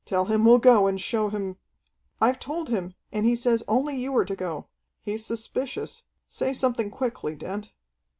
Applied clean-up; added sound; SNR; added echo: none; none; none; none.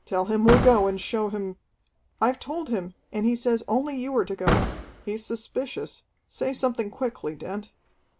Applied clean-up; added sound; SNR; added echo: none; Slam / Car; 6 dB; none.